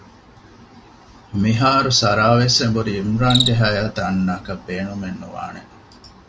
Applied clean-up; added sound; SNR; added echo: none; Cricket; 12 dB; none.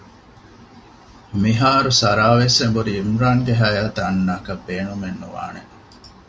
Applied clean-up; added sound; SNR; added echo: none; none; none; none.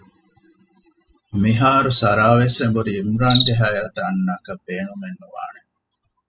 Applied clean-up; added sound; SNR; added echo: classical method spectral subtraction.